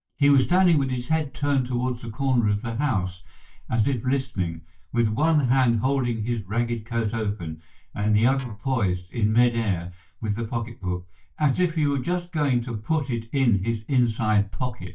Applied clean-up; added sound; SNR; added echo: neural mask model DeepFilterNet 3.